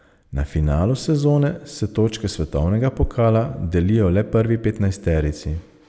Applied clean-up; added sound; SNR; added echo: none; none; none; none.